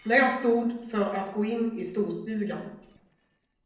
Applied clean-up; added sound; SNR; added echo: neural separator model SepFormer DNS4.